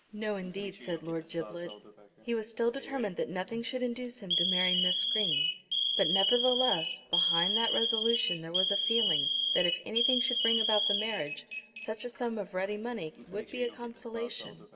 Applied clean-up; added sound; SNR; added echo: none; Alarm; -2 dB; reverberation time 2.4 s.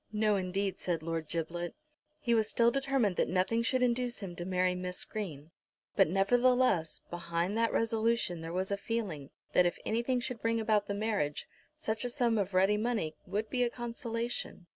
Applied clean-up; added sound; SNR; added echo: none; none; none; none.